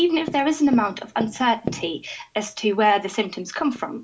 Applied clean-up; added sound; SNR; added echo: none; Tap; 15 dB; reverberation time 0.2 s.